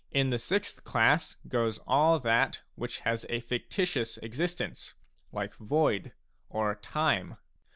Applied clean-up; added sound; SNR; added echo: none; none; none; none.